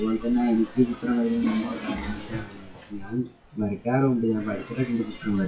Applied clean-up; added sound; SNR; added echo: classical method WPE with log-MMSE.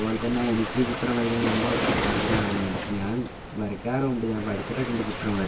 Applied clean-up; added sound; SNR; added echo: none; Waves, surf; 2 dB; reverberation time 0.1 s.